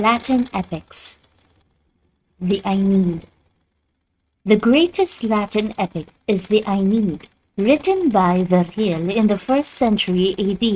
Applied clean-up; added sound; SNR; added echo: neural mask model RNNoise.